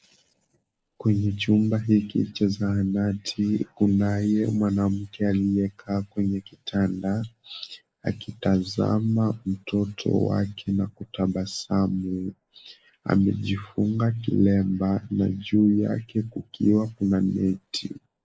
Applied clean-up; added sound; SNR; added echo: neural mask model Resemble Enhance denoiser.